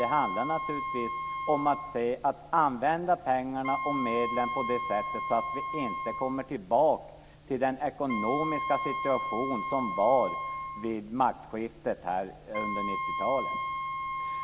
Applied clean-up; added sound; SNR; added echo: none; Wind instrument, woodwind instrument; 5 dB; none.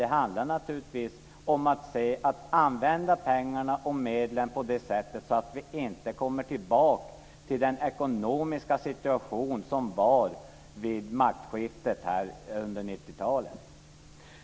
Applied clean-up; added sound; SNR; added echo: none; none; none; none.